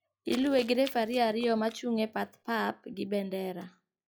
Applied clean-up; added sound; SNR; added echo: classical method log-MMSE.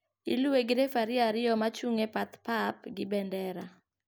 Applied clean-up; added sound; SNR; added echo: none; none; none; none.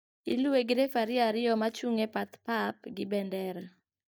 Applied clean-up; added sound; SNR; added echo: neural mask model DeepFilterNet 3.